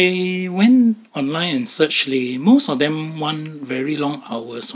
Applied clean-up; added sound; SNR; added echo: none; none; none; none.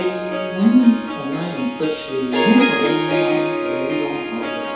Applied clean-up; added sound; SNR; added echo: none; Harp; 3 dB; reverberation time 0.8 s.